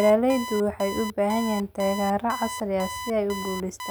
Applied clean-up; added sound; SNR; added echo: none; Alarm; 11 dB; none.